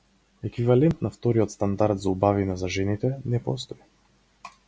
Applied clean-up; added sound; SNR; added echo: none; none; none; none.